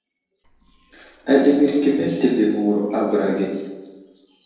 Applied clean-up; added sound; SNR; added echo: neural separator model SepFormer DNS4.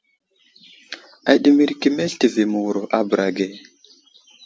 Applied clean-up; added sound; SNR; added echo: none; none; none; none.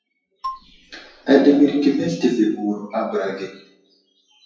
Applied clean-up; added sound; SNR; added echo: classical method WPE with log-MMSE.